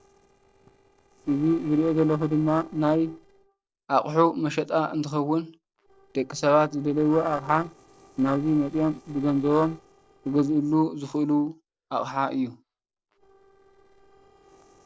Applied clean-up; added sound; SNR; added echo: neural separator model SepFormer DNS4.